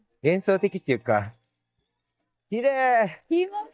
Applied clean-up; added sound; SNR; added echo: neural mask model DeepFilterNet 3.